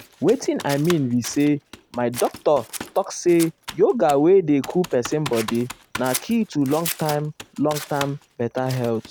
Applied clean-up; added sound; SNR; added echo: none; Scissors + Computer keyboard; 14 dB; none.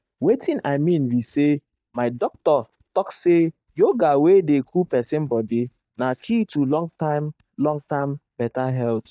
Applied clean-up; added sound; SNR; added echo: neural mask model DeepFilterNet 3.